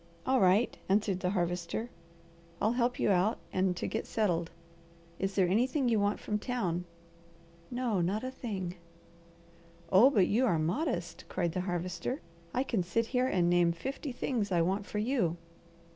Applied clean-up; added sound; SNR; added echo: none; none; none; none.